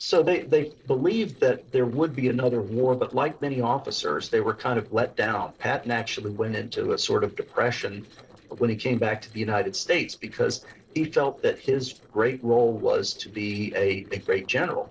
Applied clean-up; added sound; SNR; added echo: neural separator model SepFormer DNS4.